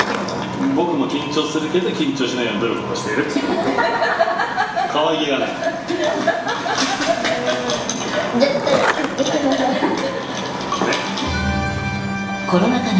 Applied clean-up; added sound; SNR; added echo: none; Skateboard; 11 dB; reverberation time 0.9 s.